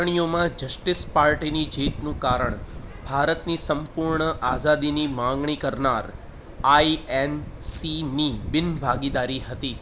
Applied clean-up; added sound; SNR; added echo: none; none; none; none.